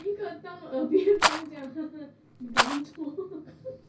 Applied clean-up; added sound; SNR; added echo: none; Rattle; 2 dB; reverberation time 0.4 s.